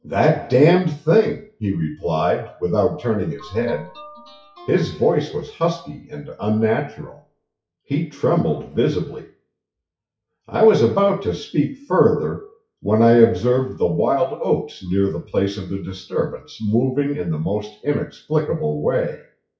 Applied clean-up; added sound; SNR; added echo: classical method WPE with log-MMSE.